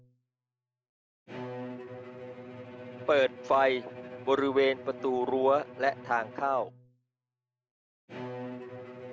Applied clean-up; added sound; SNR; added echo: none; Bowed string instrument; 13 dB; none.